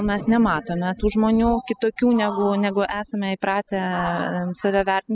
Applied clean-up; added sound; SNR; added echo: classical method spectral subtraction.